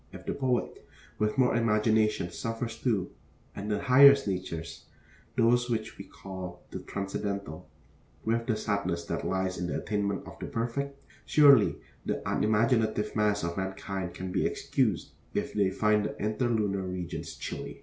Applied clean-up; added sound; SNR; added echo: none; none; none; none.